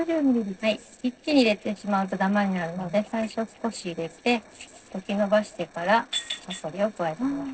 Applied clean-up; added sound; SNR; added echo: neural separator model SepFormer DNS4.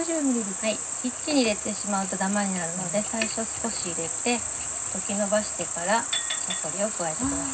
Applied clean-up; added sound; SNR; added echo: none; Cricket; 0 dB; reverberation time 0.4 s.